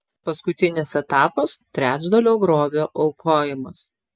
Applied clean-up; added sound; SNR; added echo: none; none; none; none.